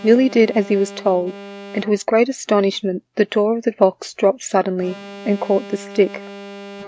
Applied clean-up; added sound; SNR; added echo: neural mask model RNNoise.